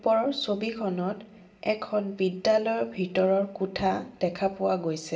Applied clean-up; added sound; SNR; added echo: none; none; none; reverberation time 1.3 s.